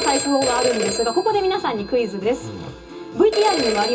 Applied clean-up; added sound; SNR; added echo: none; Telephone; 6 dB; reverberation time 0.2 s.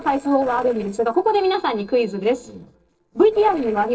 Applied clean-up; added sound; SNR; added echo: neural separator model SepFormer DNS4.